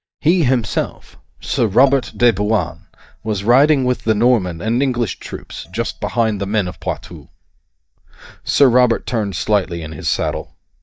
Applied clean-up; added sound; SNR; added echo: neural mask model DeepFilterNet 3.